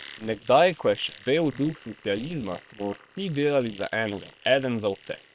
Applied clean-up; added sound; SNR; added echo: neural separator model SepFormer WHAM!.